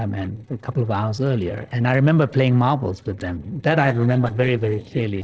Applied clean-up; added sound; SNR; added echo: neural separator model SepFormer DNS4.